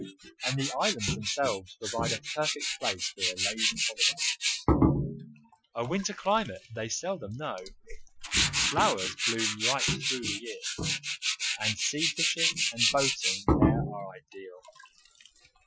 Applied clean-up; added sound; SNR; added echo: classical method Wiener filter.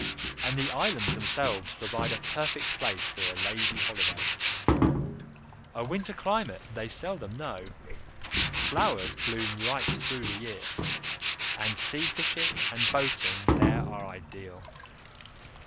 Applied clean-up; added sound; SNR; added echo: none; Tools; -5 dB; none.